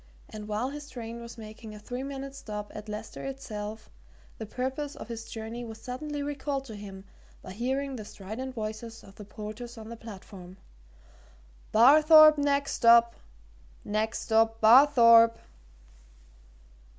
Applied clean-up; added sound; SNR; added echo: none; none; none; none.